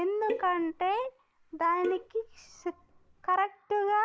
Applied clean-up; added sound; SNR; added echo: neural mask model Resemble Enhance denoiser.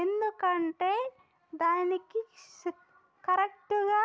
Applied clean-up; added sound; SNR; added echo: none; none; none; none.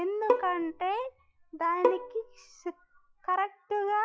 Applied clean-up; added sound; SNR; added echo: classical method log-MMSE.